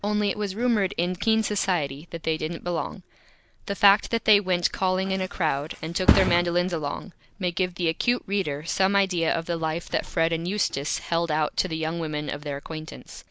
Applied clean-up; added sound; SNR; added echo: none; Thump, thud; 9 dB; none.